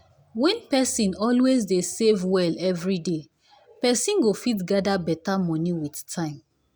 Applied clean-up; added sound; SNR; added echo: none; none; none; none.